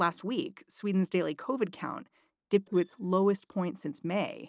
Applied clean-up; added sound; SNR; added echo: neural separator model SepFormer DNS4.